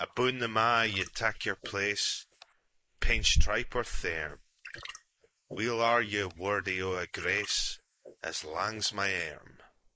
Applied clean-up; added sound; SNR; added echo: neural mask model Resemble Enhance denoiser.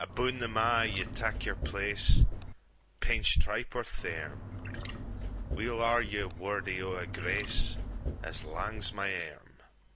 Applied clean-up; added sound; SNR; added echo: none; Trickle, dribble / Chirp, tweet; 7 dB; none.